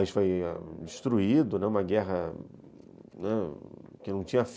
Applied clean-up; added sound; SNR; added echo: none; none; none; none.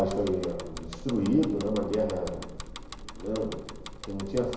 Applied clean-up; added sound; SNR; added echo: none; Bicycle; 11 dB; reverberation time 1.0 s.